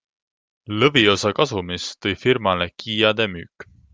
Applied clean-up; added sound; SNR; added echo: none; none; none; none.